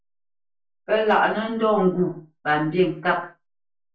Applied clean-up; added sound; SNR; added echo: none; none; none; reverberation time 0.3 s.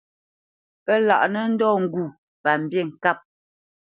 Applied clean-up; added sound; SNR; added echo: none; none; none; none.